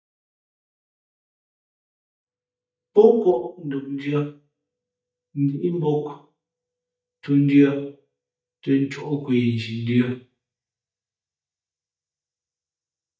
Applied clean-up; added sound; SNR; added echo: neural mask model DeepFilterNet 3.